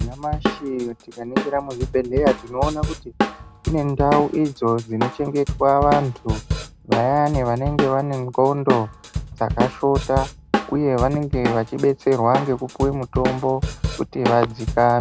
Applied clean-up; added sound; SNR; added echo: none; Drum kit; 5 dB; none.